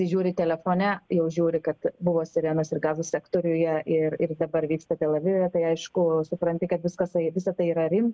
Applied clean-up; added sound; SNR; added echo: none; none; none; none.